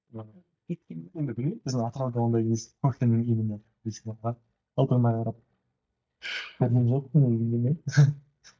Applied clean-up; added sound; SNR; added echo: neural mask model DeepFilterNet 3.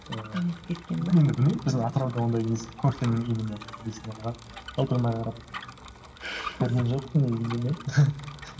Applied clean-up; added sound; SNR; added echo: none; Bicycle; 17 dB; reverberation time 1.8 s.